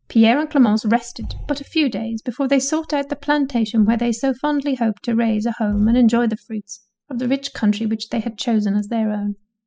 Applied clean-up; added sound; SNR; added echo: classical method spectral subtraction.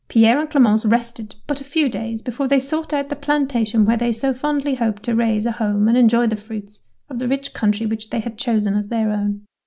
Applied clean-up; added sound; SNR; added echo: none; none; none; none.